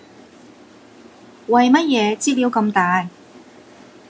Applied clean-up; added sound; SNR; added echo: none; none; none; none.